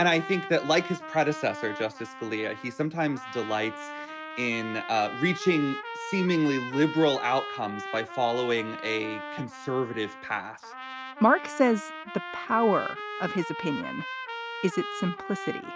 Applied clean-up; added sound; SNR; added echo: none; Trumpet; 10 dB; none.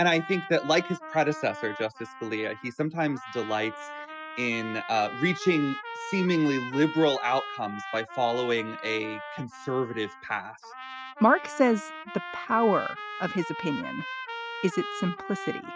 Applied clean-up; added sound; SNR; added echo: classical method spectral subtraction.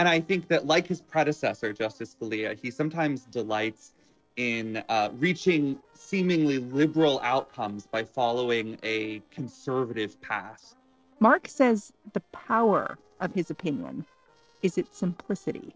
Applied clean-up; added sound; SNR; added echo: neural separator model SepFormer DNS4.